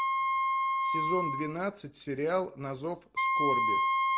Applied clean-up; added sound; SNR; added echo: none; Wind instrument, woodwind instrument; -5 dB; none.